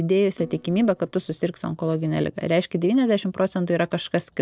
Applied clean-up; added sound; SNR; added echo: neural separator model SepFormer DNS4.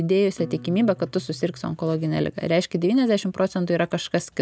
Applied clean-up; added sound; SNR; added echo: none; Acoustic guitar; 18 dB; none.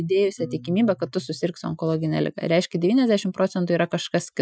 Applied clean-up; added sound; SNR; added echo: classical method Wiener filter.